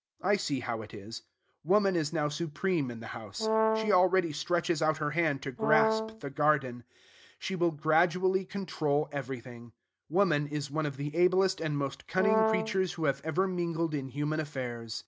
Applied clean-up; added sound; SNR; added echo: none; Brass instrument; 0 dB; none.